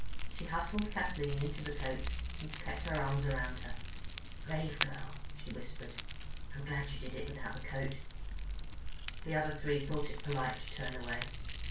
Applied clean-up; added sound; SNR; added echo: none; Fire; -2 dB; reverberation time 0.3 s.